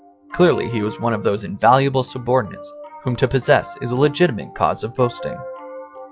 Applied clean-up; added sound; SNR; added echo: classical method log-MMSE.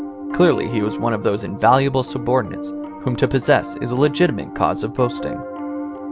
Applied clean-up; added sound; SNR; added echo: none; Piano; 9 dB; none.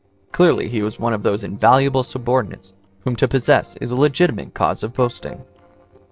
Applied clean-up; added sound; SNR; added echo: neural separator model SepFormer DNS4.